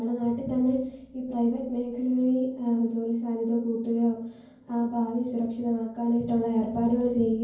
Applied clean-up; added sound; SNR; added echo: none; none; none; reverberation time 0.9 s.